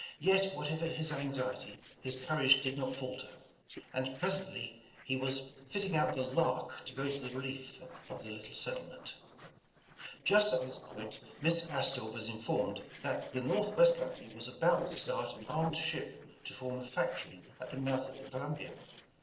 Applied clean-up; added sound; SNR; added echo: neural separator model SepFormer DNS4.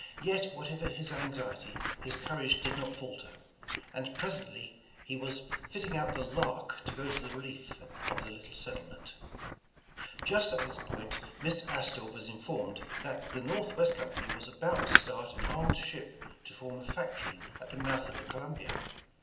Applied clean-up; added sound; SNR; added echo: none; Scissors; 2 dB; reverberation time 0.8 s.